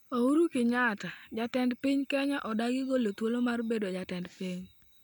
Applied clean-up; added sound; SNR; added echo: none; none; none; none.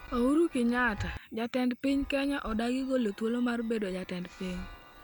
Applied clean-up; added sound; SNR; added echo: none; Chime; 16 dB; none.